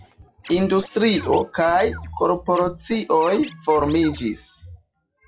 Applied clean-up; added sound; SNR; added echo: classical method log-MMSE.